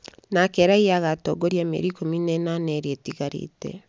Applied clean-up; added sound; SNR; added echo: none; none; none; none.